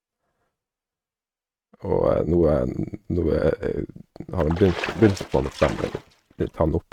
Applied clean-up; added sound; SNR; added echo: neural mask model RNNoise.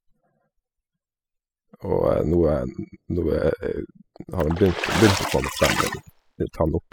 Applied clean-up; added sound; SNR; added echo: classical method spectral subtraction.